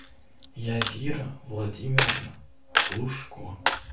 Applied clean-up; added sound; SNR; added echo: none; Coin (dropping); -2 dB; reverberation time 0.3 s.